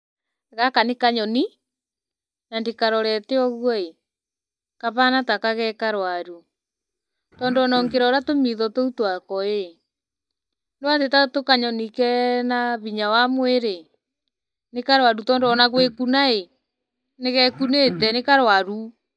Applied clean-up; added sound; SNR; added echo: neural mask model DeepFilterNet 3.